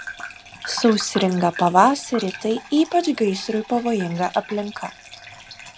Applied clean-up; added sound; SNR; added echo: none; Bathtub (filling or washing) / Gurgling; 16 dB; none.